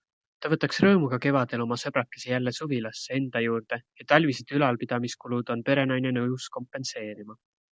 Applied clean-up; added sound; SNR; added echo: none; none; none; none.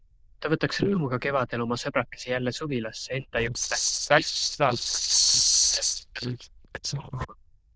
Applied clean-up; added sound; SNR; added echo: neural diffusion model UNIVERSE++.